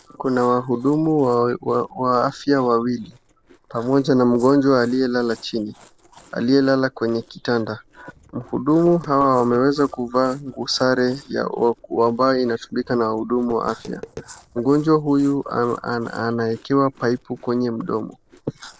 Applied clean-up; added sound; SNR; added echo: neural separator model SepFormer DNS4.